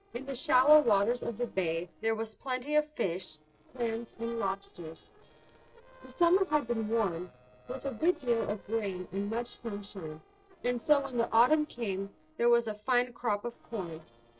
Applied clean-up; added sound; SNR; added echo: neural separator model SepFormer DNS4.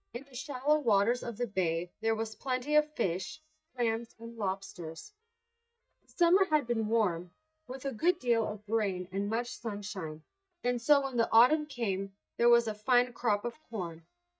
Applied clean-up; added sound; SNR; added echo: neural mask model DeepFilterNet 3.